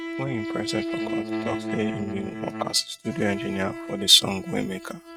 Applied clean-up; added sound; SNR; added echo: neural mask model RNNoise.